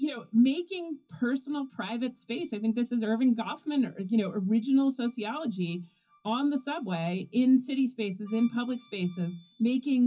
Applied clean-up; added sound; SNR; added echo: classical method WPE with log-MMSE.